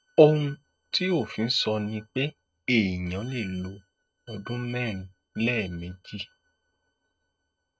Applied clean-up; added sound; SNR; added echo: neural mask model RNNoise.